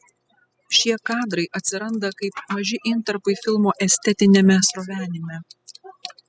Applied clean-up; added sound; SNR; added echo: classical method spectral subtraction.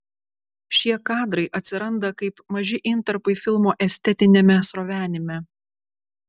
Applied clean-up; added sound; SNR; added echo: none; none; none; none.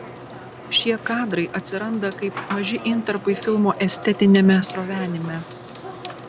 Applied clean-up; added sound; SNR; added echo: none; Sink (filling or washing) / Water tap, faucet / Water; 13 dB; none.